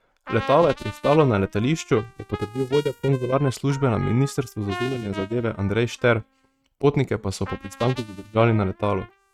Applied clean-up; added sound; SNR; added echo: neural mask model RNNoise.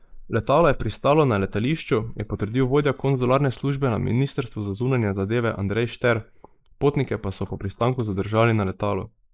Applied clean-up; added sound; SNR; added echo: neural mask model Resemble Enhance denoiser.